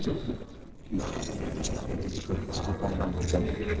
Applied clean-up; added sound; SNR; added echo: neural separator model SepFormer DNS4.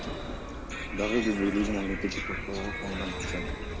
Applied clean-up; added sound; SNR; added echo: none; Vehicle; 4 dB; none.